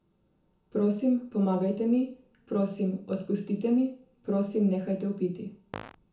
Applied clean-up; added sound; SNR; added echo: none; Fart; 12 dB; reverberation time 0.6 s.